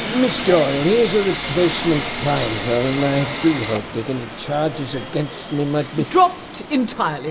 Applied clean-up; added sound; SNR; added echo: none; Train + Drill; 8 dB; none.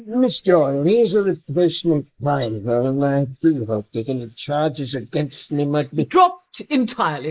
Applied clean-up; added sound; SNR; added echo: neural mask model Resemble Enhance denoiser.